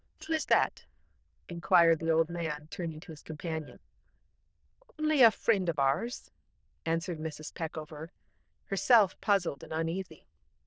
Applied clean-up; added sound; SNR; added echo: neural diffusion model UNIVERSE++.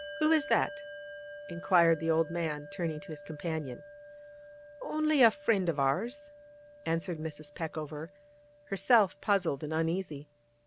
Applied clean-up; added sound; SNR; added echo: none; Bell; 16 dB; none.